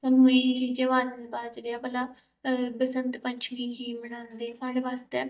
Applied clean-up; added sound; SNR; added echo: neural mask model DeepFilterNet 3.